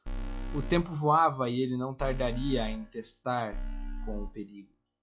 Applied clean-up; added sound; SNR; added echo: classical method log-MMSE.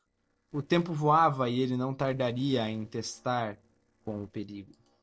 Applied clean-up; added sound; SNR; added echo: neural separator model SepFormer DNS4.